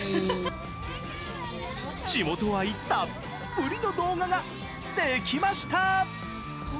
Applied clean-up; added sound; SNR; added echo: none; Wind instrument, woodwind instrument; 16 dB; none.